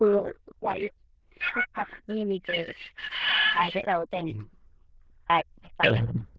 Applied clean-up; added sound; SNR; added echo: neural diffusion model UNIVERSE++.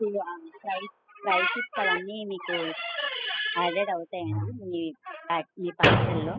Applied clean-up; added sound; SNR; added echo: classical method spectral subtraction.